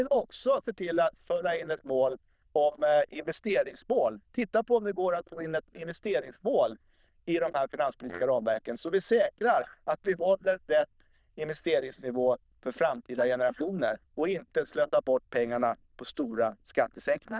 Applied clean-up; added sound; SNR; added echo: neural diffusion model UNIVERSE++.